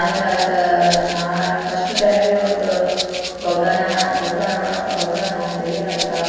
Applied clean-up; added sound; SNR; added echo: none; Rattle (instrument); 11 dB; reverberation time 1.9 s.